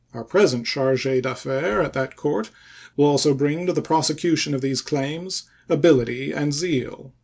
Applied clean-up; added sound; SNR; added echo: none; none; none; none.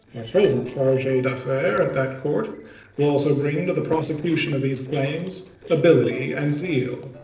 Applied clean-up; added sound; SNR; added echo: neural separator model SepFormer DNS4.